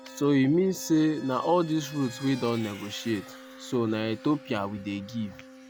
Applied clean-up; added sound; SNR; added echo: none; Organ + Vehicle; 18 dB; none.